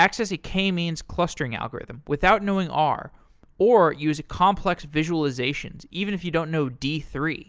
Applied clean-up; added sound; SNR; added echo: none; none; none; none.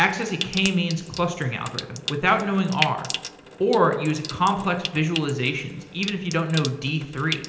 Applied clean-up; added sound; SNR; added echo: none; Trickle, dribble / Sink (filling or washing) / Water tap, faucet; 10 dB; reverberation time 0.9 s.